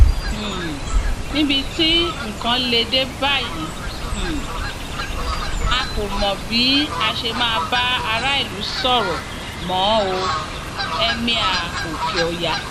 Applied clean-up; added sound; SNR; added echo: none; Fowl; 1 dB; none.